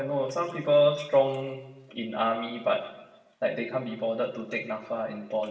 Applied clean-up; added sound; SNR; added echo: none; none; none; reverberation time 1.0 s.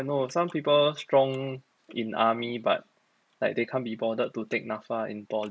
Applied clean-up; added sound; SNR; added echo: none; none; none; none.